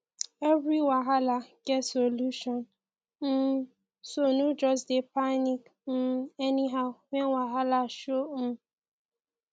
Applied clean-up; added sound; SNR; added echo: none; none; none; none.